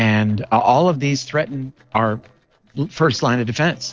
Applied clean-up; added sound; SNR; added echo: neural separator model SepFormer DNS4.